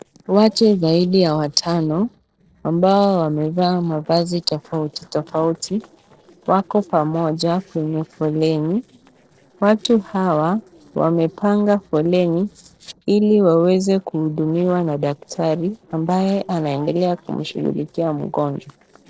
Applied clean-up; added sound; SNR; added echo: neural separator model SepFormer DNS4.